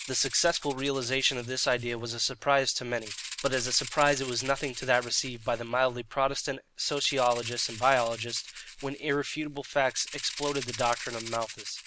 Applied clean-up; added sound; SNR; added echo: none; Rattle (instrument); 14 dB; none.